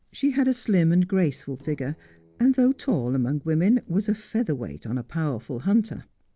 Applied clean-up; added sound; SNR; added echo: neural separator model SepFormer DNS4.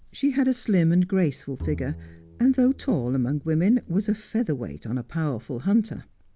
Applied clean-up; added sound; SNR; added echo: none; Bowed string instrument; 15 dB; none.